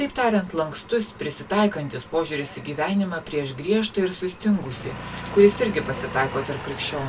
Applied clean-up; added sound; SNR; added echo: none; Engine; 13 dB; reverberation time 0.1 s.